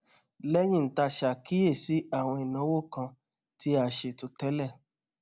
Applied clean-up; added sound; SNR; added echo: none; none; none; none.